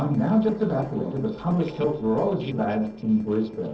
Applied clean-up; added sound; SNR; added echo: neural separator model SepFormer DNS4.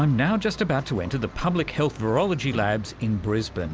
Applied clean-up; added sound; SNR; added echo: none; none; none; none.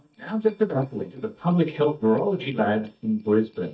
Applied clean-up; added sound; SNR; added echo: neural mask model DeepFilterNet 3.